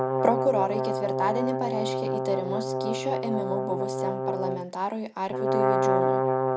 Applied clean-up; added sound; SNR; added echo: none; Brass instrument; -3 dB; none.